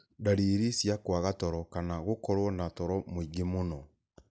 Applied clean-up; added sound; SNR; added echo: none; none; none; none.